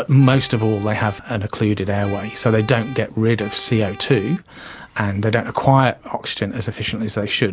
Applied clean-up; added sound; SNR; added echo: none; Accordion; 18 dB; none.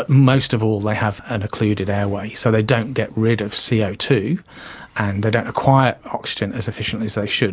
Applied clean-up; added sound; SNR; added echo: none; none; none; none.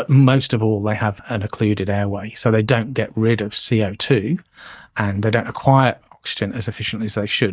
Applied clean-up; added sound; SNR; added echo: neural mask model DeepFilterNet 3.